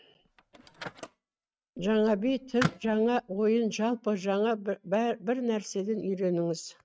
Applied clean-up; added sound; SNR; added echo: neural mask model RNNoise.